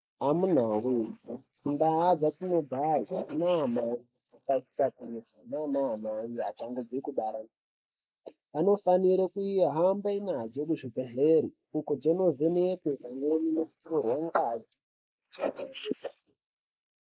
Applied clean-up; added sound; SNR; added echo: neural mask model Resemble Enhance denoiser.